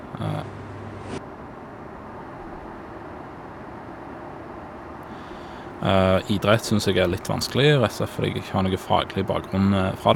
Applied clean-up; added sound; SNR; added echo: none; Aircraft + Engine; 12 dB; none.